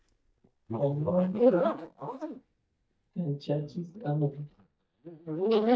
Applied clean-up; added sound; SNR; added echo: neural mask model DeepFilterNet 3.